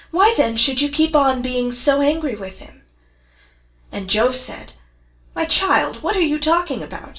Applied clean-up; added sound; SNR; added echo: none; none; none; reverberation time 0.3 s.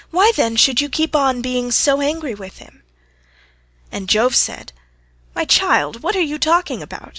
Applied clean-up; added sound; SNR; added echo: none; none; none; none.